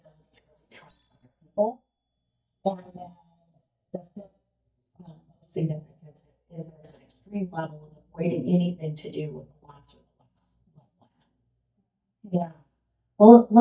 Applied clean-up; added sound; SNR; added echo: neural mask model DeepFilterNet 3.